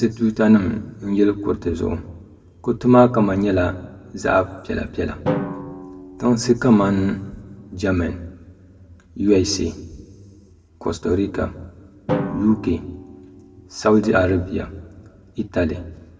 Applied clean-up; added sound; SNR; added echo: none; Drum; 14 dB; reverberation time 0.9 s.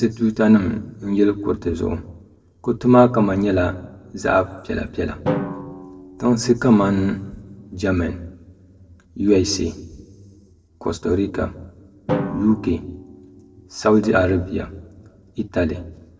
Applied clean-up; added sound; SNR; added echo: neural separator model SepFormer DNS4.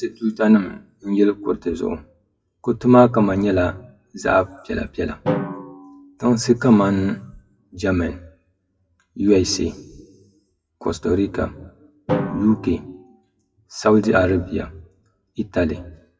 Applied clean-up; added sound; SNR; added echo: classical method WPE with log-MMSE.